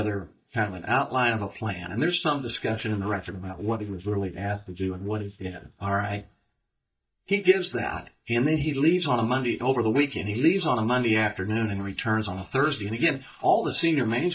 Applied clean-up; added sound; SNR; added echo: neural mask model DeepFilterNet 3.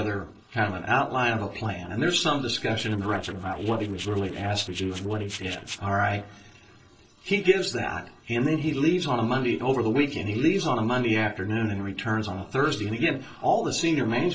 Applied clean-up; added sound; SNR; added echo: neural separator model SepFormer DNS4.